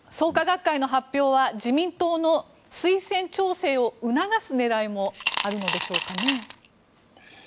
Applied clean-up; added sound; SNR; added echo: none; Coin (dropping) / Glass; 1 dB; none.